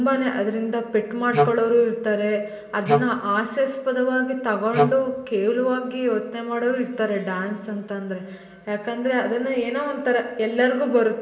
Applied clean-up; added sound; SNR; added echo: none; Wind instrument, woodwind instrument; 0 dB; reverberation time 0.8 s.